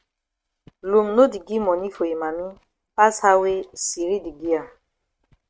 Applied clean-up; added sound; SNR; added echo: neural mask model RNNoise.